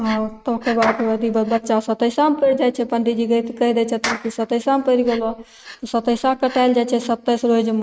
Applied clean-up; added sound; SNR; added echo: neural mask model RNNoise.